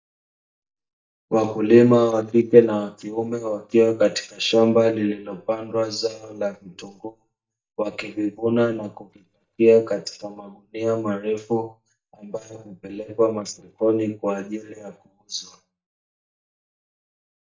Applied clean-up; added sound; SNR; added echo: neural mask model DeepFilterNet 3.